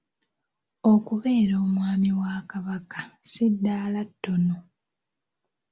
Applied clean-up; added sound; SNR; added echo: none; none; none; none.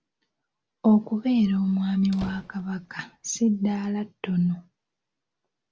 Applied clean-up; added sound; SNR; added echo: none; Squeak; 20 dB; none.